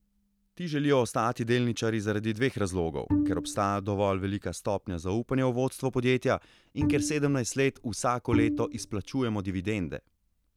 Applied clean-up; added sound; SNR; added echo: none; Bowed string instrument; 3 dB; none.